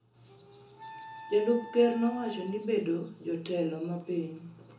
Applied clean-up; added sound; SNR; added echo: none; Wind instrument, woodwind instrument; 17 dB; reverberation time 0.6 s.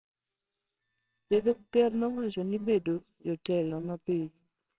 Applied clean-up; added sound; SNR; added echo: neural separator model SepFormer WHAMR!.